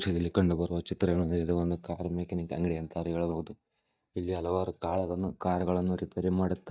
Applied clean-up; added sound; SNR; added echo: neural mask model DeepFilterNet 3.